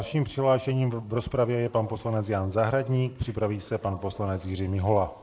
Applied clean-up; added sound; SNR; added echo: neural mask model Resemble Enhance denoiser.